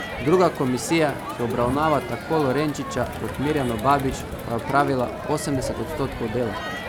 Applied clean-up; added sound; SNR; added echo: none; Crowd; 7 dB; none.